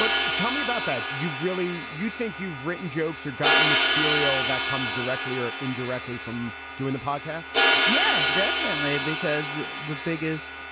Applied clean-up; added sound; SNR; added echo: none; Crash cymbal; -5 dB; none.